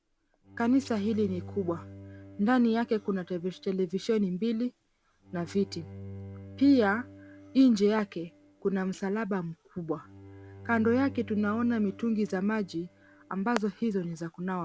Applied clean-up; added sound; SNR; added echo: none; Bowed string instrument; 19 dB; none.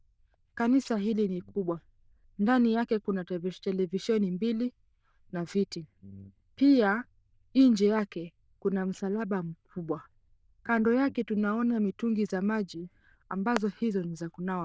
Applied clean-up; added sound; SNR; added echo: neural diffusion model UNIVERSE++.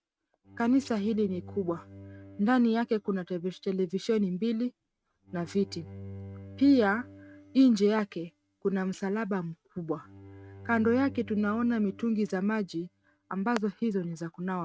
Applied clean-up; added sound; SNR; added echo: neural mask model RNNoise.